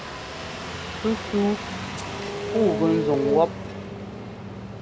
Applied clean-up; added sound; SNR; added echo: none; Engine starting; 3 dB; none.